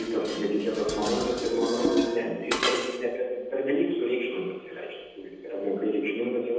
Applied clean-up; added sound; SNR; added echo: none; Dishes, pots, and pans; 7 dB; reverberation time 1.0 s.